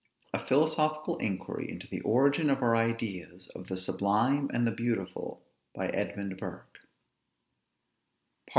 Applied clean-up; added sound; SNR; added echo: none; none; none; none.